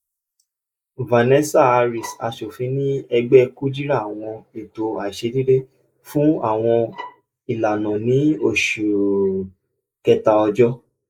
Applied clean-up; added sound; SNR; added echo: neural mask model Resemble Enhance denoiser.